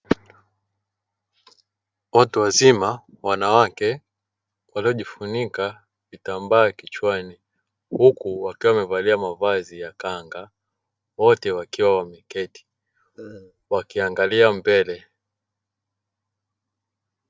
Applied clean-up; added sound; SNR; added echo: neural separator model SepFormer DNS4.